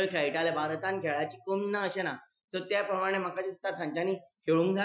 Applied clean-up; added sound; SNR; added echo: classical method Wiener filter.